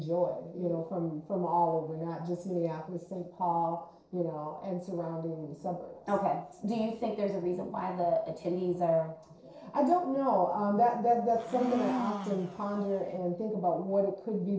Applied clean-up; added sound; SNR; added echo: neural separator model SepFormer DNS4.